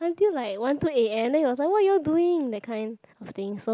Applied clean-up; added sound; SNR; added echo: none; none; none; none.